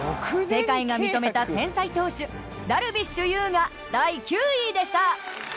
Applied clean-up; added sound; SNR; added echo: none; none; none; none.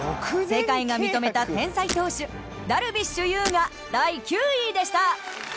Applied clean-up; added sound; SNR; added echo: none; Shatter; 11 dB; none.